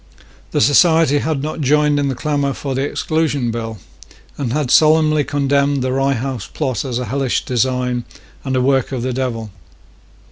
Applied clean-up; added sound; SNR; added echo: none; none; none; none.